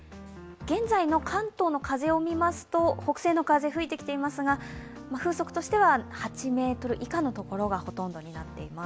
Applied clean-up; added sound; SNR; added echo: none; none; none; none.